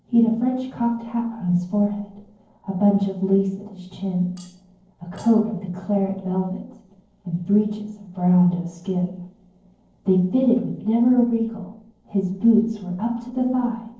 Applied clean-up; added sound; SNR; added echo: neural separator model SepFormer DNS4.